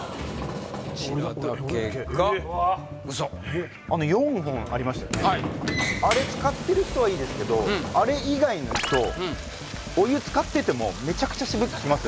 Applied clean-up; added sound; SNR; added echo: none; Sliding door; 9 dB; none.